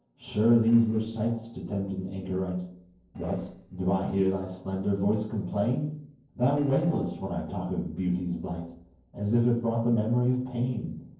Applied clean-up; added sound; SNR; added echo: neural separator model SepFormer DNS4.